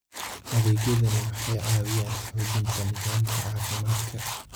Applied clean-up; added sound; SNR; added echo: none; Tools; 8 dB; none.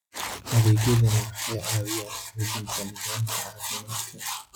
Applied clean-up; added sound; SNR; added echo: classical method log-MMSE.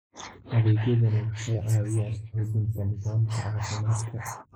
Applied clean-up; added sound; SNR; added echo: neural mask model Resemble Enhance denoiser.